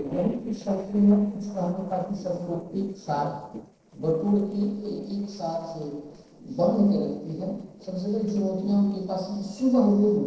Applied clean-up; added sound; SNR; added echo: neural separator model SepFormer DNS4.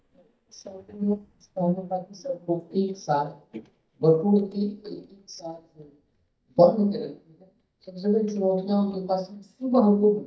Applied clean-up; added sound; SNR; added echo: neural mask model DeepFilterNet 3.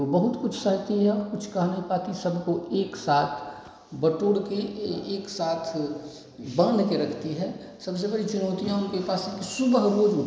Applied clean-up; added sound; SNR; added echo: none; none; none; none.